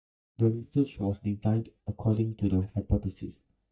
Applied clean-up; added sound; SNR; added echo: neural mask model DeepFilterNet 3.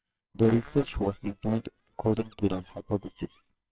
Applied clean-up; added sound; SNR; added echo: neural separator model SepFormer WHAMR!.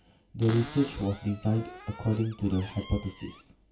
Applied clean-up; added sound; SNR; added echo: none; Cupboard open or close; 15 dB; reverberation time 0.2 s.